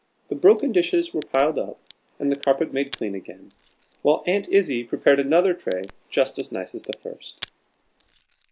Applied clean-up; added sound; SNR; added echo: none; Crack; 17 dB; none.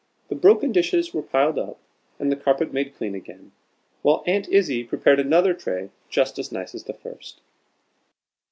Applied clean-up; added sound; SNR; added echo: none; none; none; none.